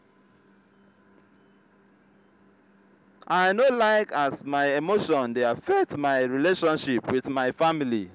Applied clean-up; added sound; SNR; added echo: none; none; none; none.